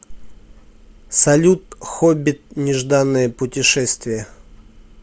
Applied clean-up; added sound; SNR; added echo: none; none; none; none.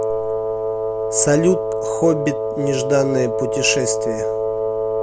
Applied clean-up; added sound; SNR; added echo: none; Wind instrument, woodwind instrument; 0 dB; none.